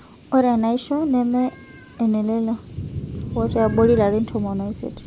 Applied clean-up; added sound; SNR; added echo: none; Thunder / Cricket; 11 dB; none.